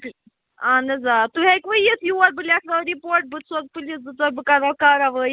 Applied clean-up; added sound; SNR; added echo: none; none; none; none.